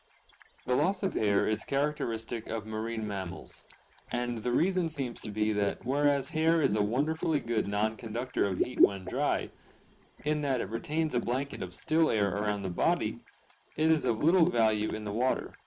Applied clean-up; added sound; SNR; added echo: neural mask model Resemble Enhance denoiser.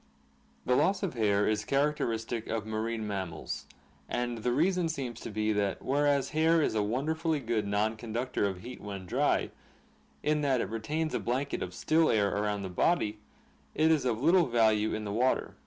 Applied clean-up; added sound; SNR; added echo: none; none; none; none.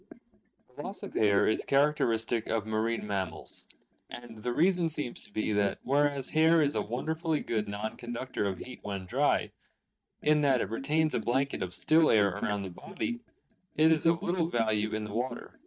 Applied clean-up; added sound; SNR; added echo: neural mask model DeepFilterNet 3.